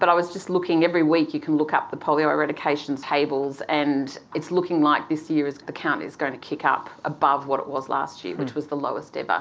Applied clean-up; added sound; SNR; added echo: none; none; none; none.